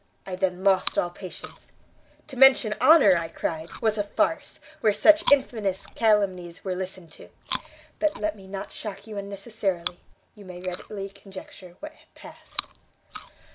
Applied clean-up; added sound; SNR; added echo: none; Chewing, mastication; 16 dB; none.